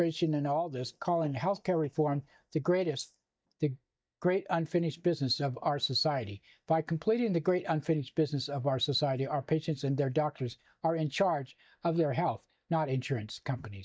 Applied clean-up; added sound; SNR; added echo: neural mask model DeepFilterNet 3.